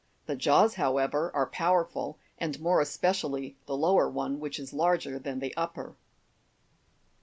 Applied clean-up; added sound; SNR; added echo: none; none; none; none.